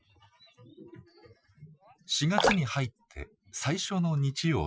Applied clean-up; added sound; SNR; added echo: classical method Wiener filter.